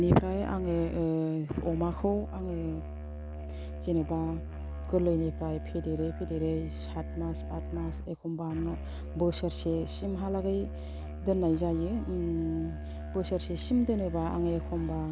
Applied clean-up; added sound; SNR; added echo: none; Musical instrument; 7 dB; none.